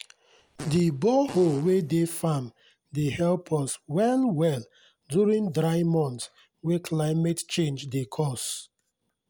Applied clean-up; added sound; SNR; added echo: none; Fart; 18 dB; none.